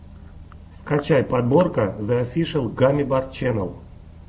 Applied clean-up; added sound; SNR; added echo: none; none; none; none.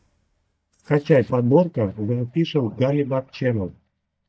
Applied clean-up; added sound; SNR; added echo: neural mask model DeepFilterNet 3.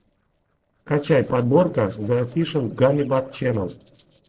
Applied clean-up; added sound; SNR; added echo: neural separator model SepFormer DNS4.